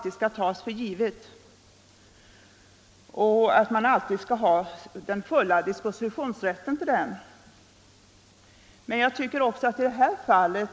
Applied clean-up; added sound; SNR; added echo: none; none; none; none.